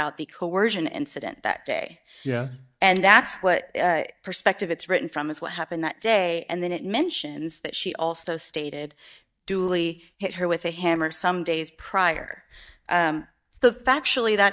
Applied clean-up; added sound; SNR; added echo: neural mask model DeepFilterNet 3.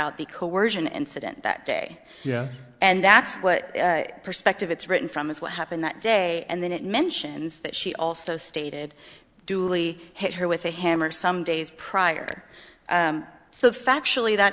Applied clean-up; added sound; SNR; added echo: neural separator model SepFormer DNS4.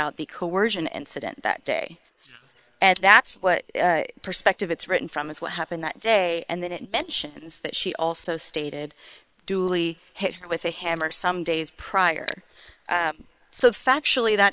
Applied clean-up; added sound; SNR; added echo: neural separator model SepFormer WHAM!.